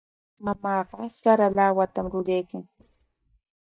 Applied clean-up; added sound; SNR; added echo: neural mask model DeepFilterNet 3.